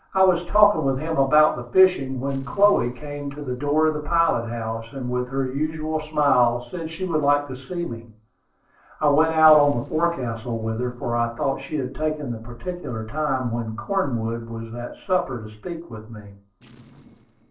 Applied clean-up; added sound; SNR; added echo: neural separator model SepFormer DNS4.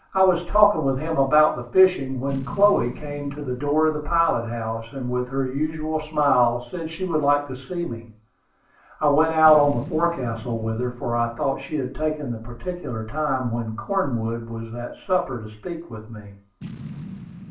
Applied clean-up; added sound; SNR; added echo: none; Boom; 19 dB; reverberation time 0.3 s.